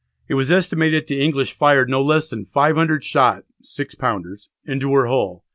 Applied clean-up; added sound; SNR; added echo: none; none; none; none.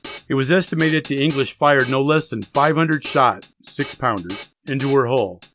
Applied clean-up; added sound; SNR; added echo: none; Drum kit; 20 dB; none.